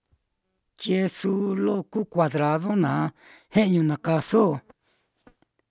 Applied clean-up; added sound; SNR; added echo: none; none; none; none.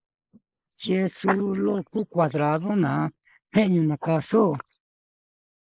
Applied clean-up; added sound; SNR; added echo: neural mask model Resemble Enhance denoiser.